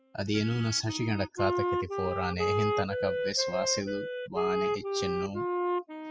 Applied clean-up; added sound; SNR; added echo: classical method spectral subtraction.